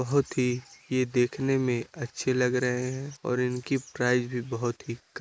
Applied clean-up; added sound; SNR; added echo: neural mask model Resemble Enhance denoiser.